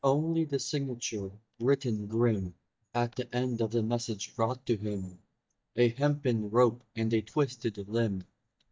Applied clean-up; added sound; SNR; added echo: neural mask model DeepFilterNet 3.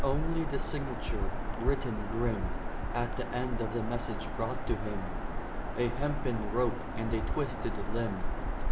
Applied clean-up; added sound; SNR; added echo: none; Bird vocalization, bird call, bird song; -3 dB; reverberation time 0.8 s.